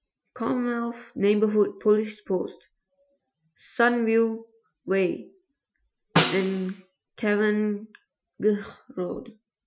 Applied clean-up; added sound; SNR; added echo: classical method Wiener filter.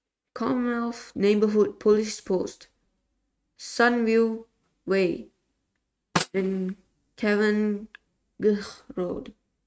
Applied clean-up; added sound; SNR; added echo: neural mask model RNNoise.